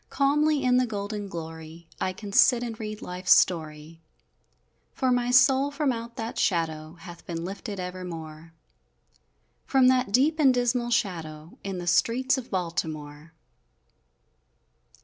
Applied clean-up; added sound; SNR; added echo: none; none; none; none.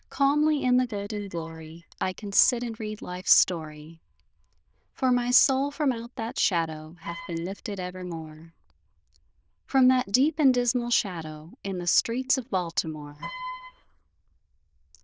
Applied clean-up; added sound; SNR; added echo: neural diffusion model UNIVERSE++.